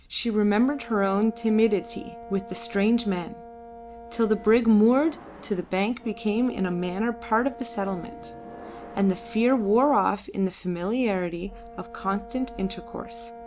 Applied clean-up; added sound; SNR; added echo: none; Brass instrument + Subway, metro, underground / Sliding door; 17 dB; none.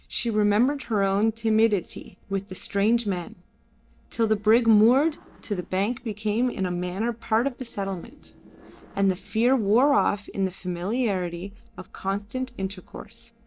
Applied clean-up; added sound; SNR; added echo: neural separator model SepFormer DNS4.